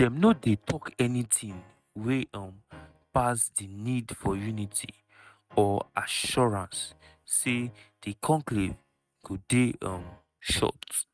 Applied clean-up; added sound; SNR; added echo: neural mask model RNNoise.